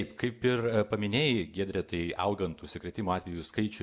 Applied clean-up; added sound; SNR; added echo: none; none; none; none.